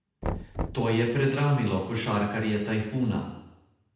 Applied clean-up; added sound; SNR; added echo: none; Knock; 11 dB; reverberation time 0.9 s.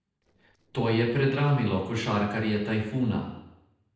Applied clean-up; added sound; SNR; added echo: neural separator model SepFormer DNS4.